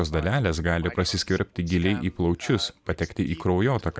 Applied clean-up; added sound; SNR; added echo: none; none; none; none.